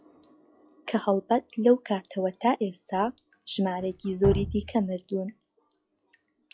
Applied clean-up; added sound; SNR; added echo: classical method log-MMSE.